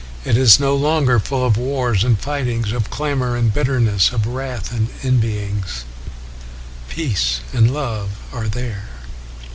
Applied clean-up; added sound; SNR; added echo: none; none; none; none.